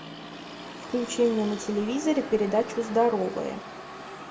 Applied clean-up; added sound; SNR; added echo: none; Motor vehicle (road); 11 dB; reverberation time 0.7 s.